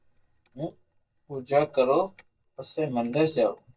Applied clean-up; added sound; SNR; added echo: neural mask model DeepFilterNet 3.